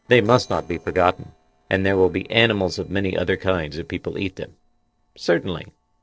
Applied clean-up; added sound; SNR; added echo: neural separator model SepFormer DNS4.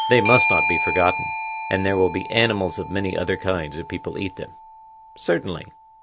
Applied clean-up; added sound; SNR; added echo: none; Bell / Doorbell; 4 dB; none.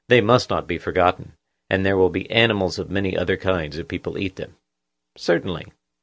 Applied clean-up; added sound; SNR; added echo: none; none; none; none.